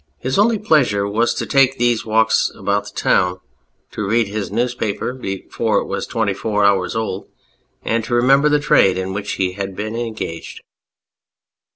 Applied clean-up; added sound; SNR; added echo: none; none; none; none.